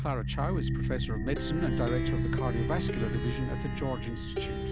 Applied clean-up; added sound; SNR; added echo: none; Plucked string instrument; -4 dB; none.